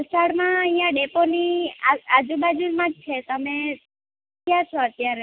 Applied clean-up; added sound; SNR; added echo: none; none; none; none.